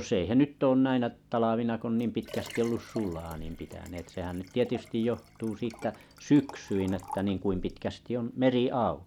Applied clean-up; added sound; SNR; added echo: none; Liquid; 19 dB; none.